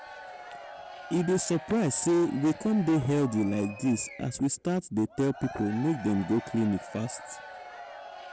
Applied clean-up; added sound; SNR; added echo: none; Crowd / Cheering; 15 dB; none.